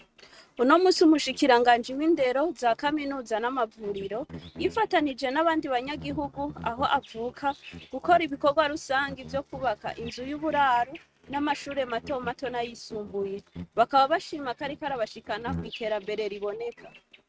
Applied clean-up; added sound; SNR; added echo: neural mask model RNNoise.